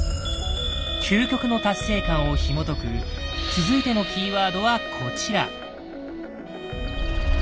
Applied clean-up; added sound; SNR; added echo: none; Bowed string instrument; 11 dB; none.